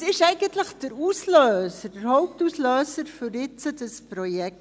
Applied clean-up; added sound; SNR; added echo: none; none; none; none.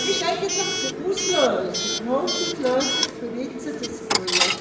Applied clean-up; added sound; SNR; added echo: none; Coin (dropping) / Alarm; 0 dB; reverberation time 0.7 s.